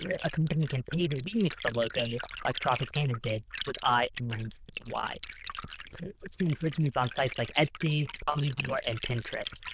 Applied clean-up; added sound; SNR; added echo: neural diffusion model UNIVERSE++.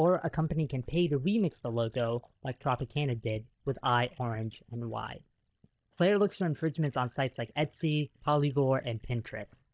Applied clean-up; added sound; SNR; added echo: neural mask model DeepFilterNet 3.